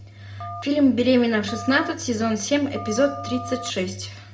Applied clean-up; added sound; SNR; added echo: none; Telephone; 14 dB; reverberation time 0.2 s.